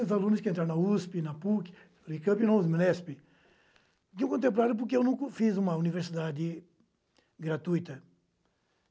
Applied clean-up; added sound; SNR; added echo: none; none; none; none.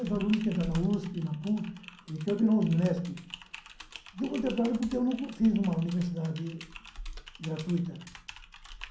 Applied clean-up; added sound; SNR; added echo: none; Typing; 15 dB; reverberation time 0.6 s.